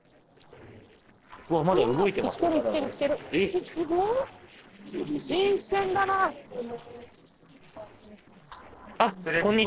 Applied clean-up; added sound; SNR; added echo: neural separator model SepFormer DNS4.